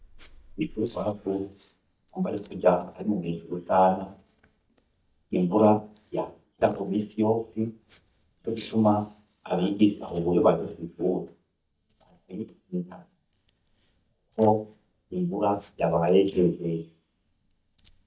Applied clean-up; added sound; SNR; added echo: neural mask model DeepFilterNet 3.